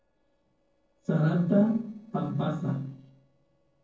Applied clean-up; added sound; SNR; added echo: neural separator model SepFormer DNS4.